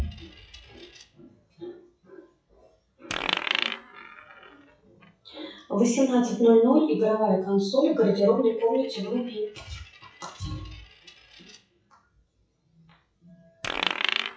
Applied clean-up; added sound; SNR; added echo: classical method WPE with log-MMSE.